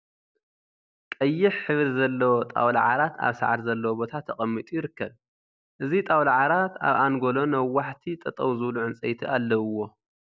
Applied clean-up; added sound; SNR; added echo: none; none; none; none.